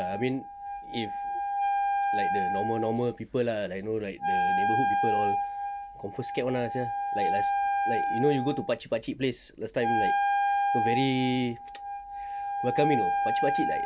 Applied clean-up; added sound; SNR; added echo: none; Wind instrument, woodwind instrument; -2 dB; none.